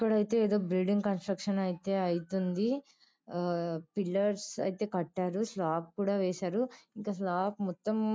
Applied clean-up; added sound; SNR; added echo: none; none; none; none.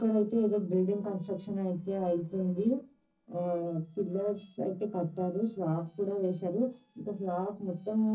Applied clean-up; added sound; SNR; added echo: neural separator model SepFormer DNS4.